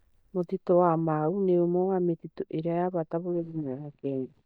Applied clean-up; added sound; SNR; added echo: neural mask model DeepFilterNet 3.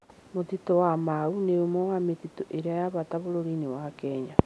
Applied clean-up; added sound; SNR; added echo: none; none; none; none.